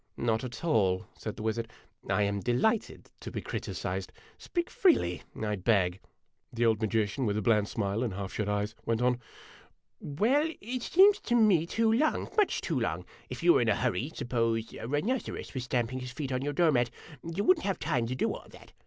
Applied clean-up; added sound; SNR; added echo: none; none; none; none.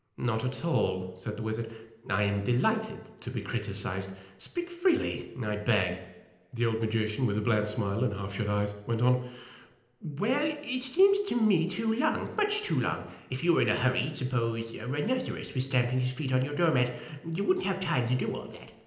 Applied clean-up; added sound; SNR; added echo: none; none; none; reverberation time 0.8 s.